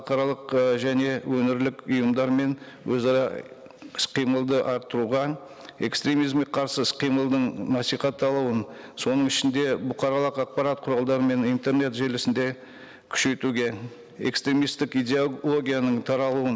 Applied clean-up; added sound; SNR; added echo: none; none; none; none.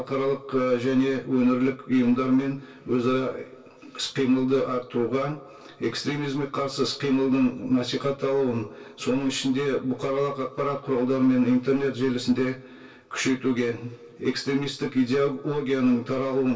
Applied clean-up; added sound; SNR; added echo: none; none; none; reverberation time 0.1 s.